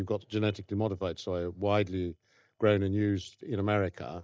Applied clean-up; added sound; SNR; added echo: neural mask model DeepFilterNet 3.